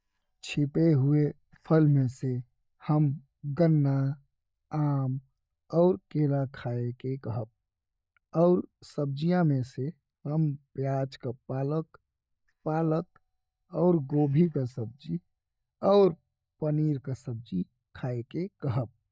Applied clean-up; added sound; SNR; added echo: neural mask model DeepFilterNet 3.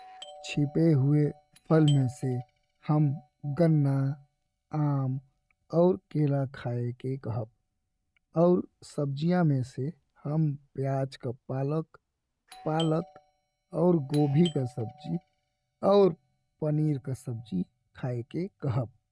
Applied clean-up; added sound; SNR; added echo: neural mask model RNNoise.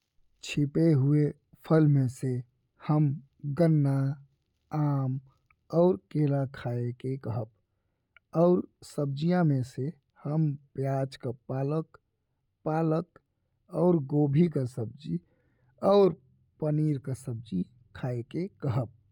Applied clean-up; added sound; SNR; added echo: none; none; none; none.